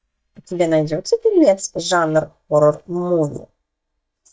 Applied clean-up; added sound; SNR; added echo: neural mask model DeepFilterNet 3.